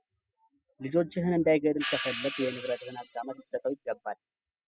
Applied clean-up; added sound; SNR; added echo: classical method spectral subtraction.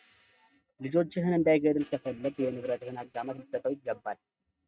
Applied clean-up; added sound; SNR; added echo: neural mask model RNNoise.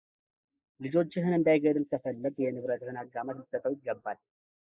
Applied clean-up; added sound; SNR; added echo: neural mask model Resemble Enhance denoiser.